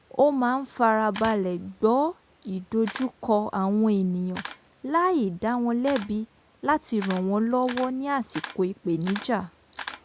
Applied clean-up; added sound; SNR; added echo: none; Camera; 16 dB; none.